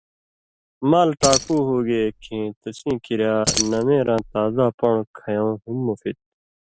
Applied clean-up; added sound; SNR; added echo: none; Keys jangling; 6 dB; none.